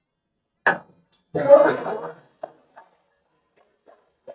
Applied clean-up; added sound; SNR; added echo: neural mask model DeepFilterNet 3.